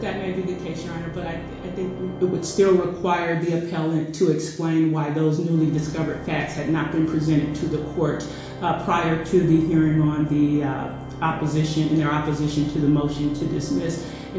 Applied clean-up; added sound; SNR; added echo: none; Organ; 13 dB; reverberation time 0.7 s.